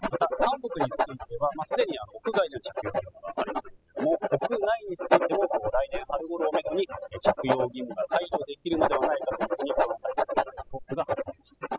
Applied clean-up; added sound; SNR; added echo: classical method spectral subtraction.